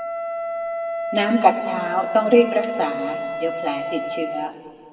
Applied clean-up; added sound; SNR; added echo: none; Wind instrument, woodwind instrument; 5 dB; reverberation time 1.8 s.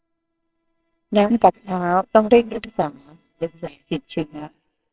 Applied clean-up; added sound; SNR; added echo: neural separator model SepFormer WHAMR!.